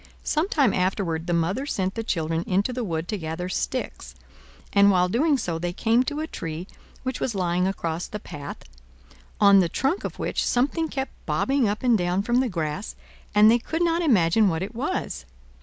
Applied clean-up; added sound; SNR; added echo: none; none; none; none.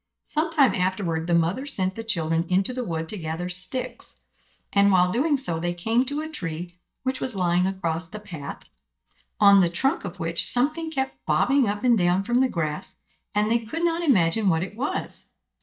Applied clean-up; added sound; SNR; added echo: neural mask model DeepFilterNet 3.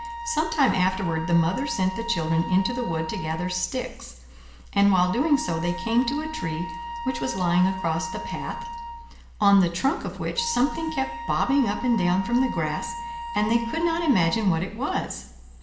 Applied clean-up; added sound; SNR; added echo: none; Wind instrument, woodwind instrument; 10 dB; reverberation time 1.0 s.